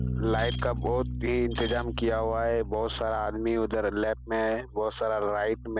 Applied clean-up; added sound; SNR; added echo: none; Shatter + Bass guitar; 6 dB; none.